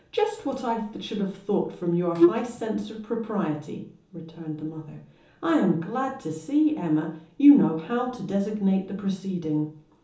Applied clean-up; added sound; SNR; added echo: none; Wind instrument, woodwind instrument; -4 dB; reverberation time 1.2 s.